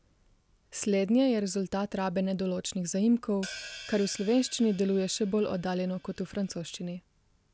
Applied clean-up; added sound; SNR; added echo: none; Hi-hat; 17 dB; none.